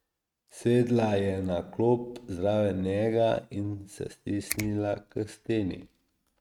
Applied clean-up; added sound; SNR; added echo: neural mask model RNNoise.